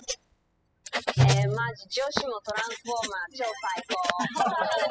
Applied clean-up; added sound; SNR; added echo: classical method spectral subtraction.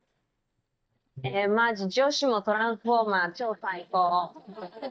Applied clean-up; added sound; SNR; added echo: neural mask model DeepFilterNet 3.